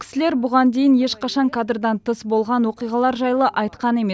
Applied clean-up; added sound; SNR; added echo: none; none; none; none.